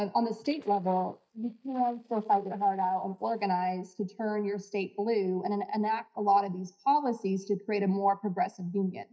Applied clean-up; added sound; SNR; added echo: neural mask model DeepFilterNet 3.